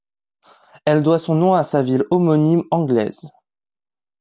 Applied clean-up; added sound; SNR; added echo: none; none; none; none.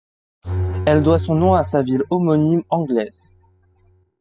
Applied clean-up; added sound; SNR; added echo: classical method spectral subtraction.